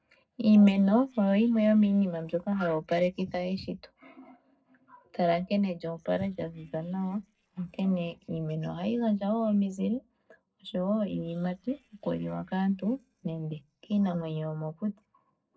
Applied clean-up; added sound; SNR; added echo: neural separator model SepFormer DNS4.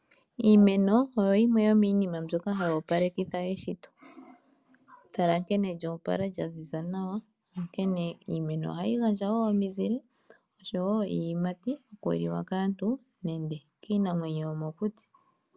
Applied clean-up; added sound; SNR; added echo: none; none; none; none.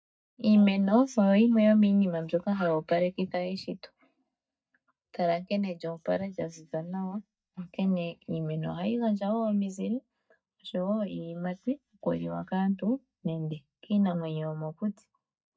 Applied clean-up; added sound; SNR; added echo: neural mask model DeepFilterNet 3.